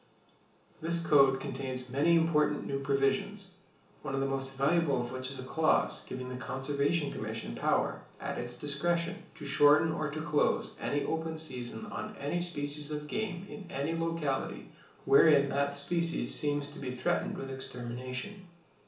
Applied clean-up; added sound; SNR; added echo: none; none; none; reverberation time 0.8 s.